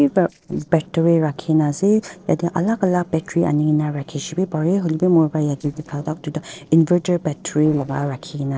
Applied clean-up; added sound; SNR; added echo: neural separator model SepFormer DNS4.